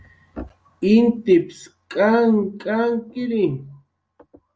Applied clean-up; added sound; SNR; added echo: none; none; none; none.